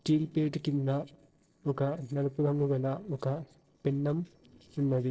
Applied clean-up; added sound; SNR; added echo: neural separator model SepFormer DNS4.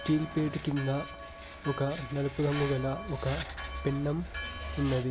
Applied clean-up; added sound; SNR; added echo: none; Screech + Church bell; 10 dB; none.